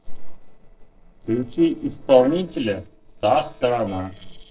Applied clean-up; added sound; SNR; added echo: neural separator model SepFormer DNS4.